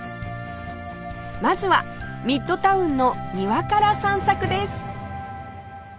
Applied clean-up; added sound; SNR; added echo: none; none; none; none.